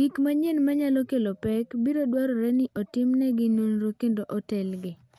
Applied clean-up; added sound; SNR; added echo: none; none; none; none.